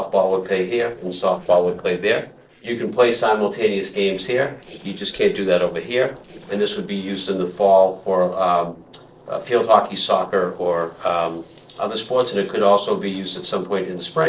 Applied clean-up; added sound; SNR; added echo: neural separator model SepFormer DNS4.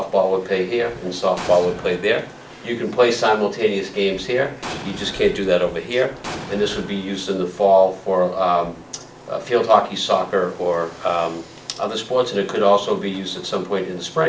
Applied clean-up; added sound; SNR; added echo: none; Explosion; 15 dB; none.